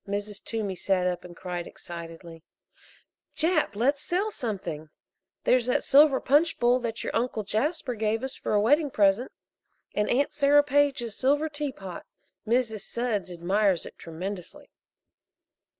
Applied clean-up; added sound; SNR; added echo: none; none; none; none.